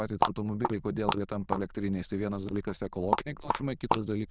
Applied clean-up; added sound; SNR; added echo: neural diffusion model UNIVERSE++.